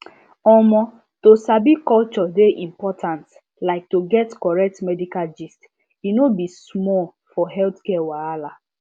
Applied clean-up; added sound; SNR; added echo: none; none; none; none.